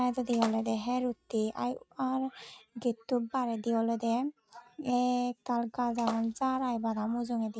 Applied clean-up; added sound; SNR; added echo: neural mask model RNNoise.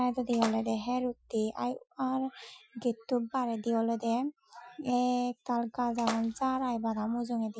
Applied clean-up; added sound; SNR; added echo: classical method Wiener filter.